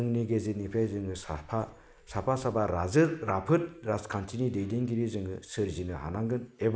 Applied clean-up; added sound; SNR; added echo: none; none; none; none.